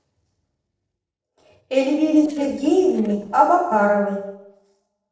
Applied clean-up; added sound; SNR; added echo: neural separator model SepFormer DNS4.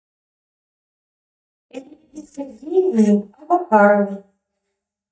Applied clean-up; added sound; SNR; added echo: neural mask model DeepFilterNet 3.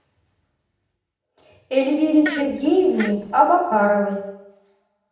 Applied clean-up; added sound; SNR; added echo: none; Fart; 12 dB; reverberation time 0.8 s.